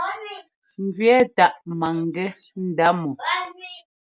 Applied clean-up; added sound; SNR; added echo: none; none; none; none.